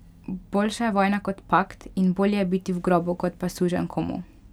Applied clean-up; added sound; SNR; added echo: none; none; none; none.